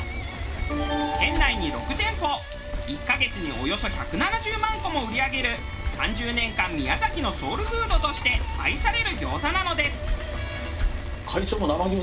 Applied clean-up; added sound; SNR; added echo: none; Bicycle; 3 dB; reverberation time 0.2 s.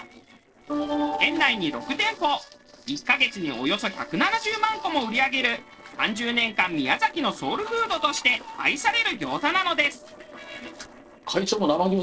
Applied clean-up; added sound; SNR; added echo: neural separator model SepFormer DNS4.